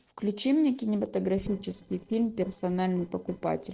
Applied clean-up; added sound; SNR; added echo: neural separator model SepFormer DNS4.